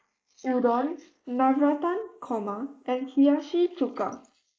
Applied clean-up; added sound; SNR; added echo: neural mask model Resemble Enhance denoiser.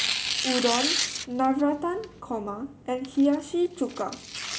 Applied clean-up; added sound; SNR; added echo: none; Tearing; 5 dB; none.